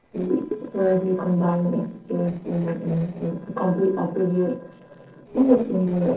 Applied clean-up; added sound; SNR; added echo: neural separator model SepFormer DNS4.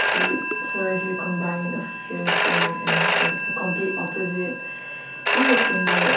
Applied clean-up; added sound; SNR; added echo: none; Telephone; -4 dB; reverberation time 0.6 s.